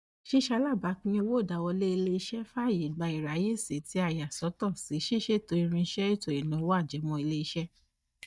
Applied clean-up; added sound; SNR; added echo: neural mask model DeepFilterNet 3.